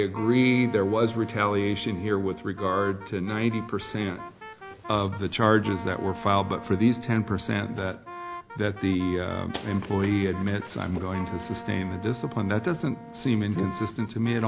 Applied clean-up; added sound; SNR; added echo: none; Wind instrument, woodwind instrument; 15 dB; none.